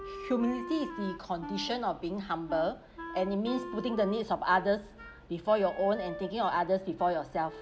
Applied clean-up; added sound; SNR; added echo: none; Wind instrument, woodwind instrument; 13 dB; none.